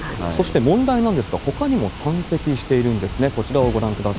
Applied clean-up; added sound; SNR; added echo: none; Water; 12 dB; none.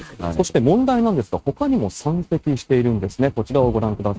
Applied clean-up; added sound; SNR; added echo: neural mask model RNNoise.